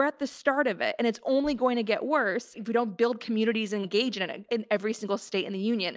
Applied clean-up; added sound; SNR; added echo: none; none; none; none.